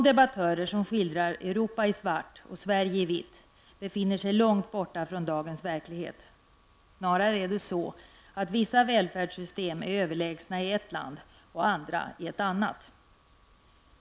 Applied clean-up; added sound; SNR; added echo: none; none; none; none.